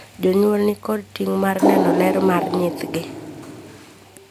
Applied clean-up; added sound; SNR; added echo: none; Water; 2 dB; none.